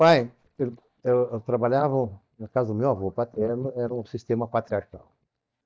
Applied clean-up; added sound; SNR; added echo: neural mask model DeepFilterNet 3.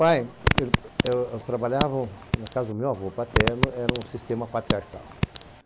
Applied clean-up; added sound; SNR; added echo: none; Fart; 0 dB; none.